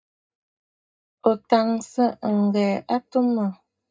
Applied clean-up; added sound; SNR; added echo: neural mask model DeepFilterNet 3.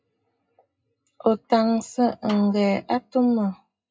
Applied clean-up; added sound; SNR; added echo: classical method WPE with log-MMSE.